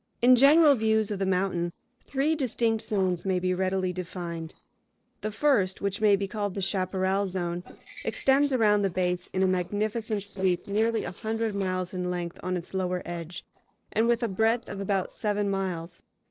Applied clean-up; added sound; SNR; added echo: neural separator model SepFormer DNS4.